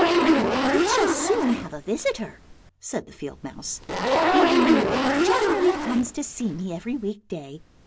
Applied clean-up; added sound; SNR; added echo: none; Zipper (clothing); -3 dB; none.